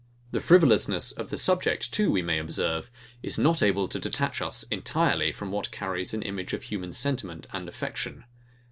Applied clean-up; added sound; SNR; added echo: none; none; none; none.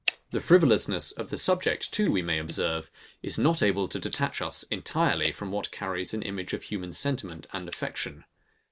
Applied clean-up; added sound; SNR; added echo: neural mask model Resemble Enhance denoiser.